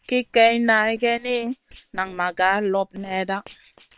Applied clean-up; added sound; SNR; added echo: neural separator model SepFormer WHAM!.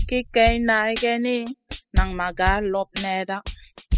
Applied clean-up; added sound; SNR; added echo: classical method spectral subtraction.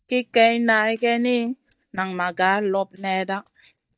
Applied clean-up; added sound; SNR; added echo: neural mask model DeepFilterNet 3.